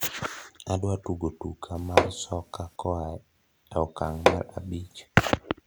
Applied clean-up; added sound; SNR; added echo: none; Hammer; -2 dB; none.